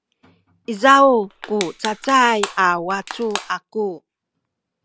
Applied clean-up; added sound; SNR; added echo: none; Crushing; 13 dB; none.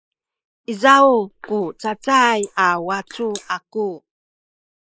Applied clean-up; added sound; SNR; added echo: neural mask model Resemble Enhance denoiser.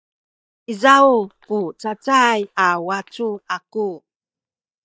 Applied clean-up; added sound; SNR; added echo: neural mask model DeepFilterNet 3.